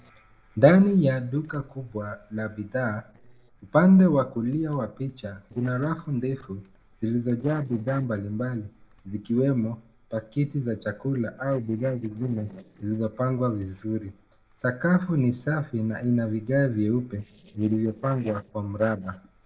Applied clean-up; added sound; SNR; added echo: neural separator model SepFormer DNS4.